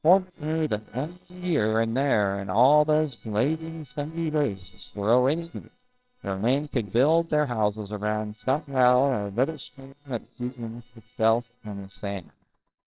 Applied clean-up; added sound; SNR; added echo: neural separator model SepFormer WHAMR!.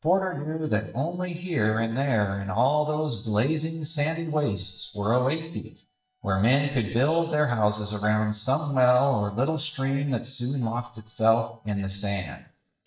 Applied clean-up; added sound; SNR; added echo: neural mask model DeepFilterNet 3.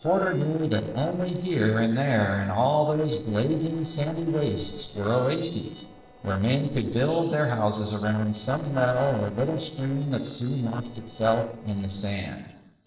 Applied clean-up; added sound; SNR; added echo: neural separator model SepFormer DNS4.